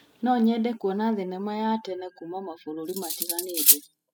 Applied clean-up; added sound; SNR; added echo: classical method spectral subtraction.